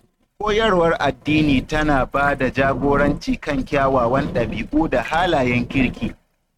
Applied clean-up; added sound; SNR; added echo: neural mask model RNNoise.